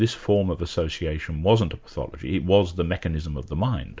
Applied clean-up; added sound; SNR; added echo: none; none; none; none.